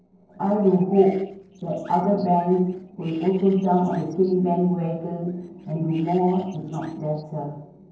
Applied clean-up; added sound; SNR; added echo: neural separator model SepFormer DNS4.